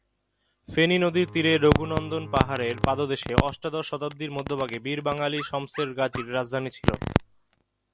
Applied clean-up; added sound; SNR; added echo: none; Bowed string instrument + Dog; 15 dB; none.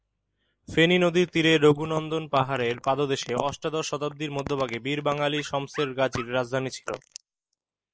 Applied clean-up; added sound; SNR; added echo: neural mask model Resemble Enhance denoiser.